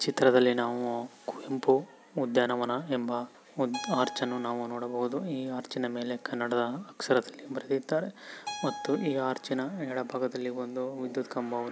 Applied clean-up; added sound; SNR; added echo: none; Keyboard (musical); 18 dB; none.